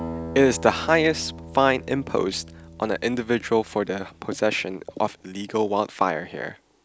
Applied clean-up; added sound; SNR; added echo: none; Acoustic guitar; 15 dB; none.